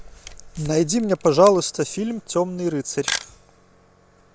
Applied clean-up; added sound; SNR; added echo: none; Camera; 14 dB; none.